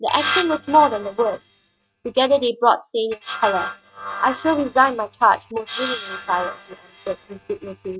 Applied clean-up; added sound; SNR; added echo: neural mask model RNNoise.